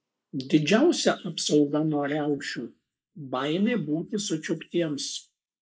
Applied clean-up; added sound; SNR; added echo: neural mask model Resemble Enhance denoiser.